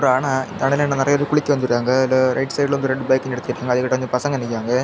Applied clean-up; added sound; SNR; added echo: none; none; none; none.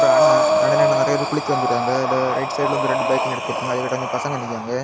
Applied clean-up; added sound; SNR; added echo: none; Breathing; -4 dB; none.